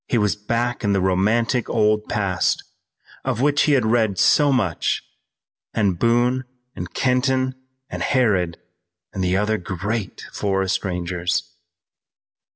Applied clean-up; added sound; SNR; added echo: none; none; none; none.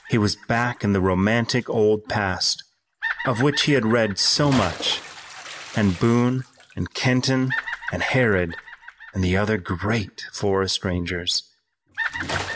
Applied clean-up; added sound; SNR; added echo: none; Bathtub (filling or washing) / Splash, splatter + Bird vocalization, bird call, bird song; 12 dB; none.